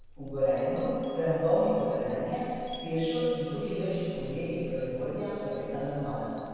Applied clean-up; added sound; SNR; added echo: none; Glass; 17 dB; reverberation time 2.2 s.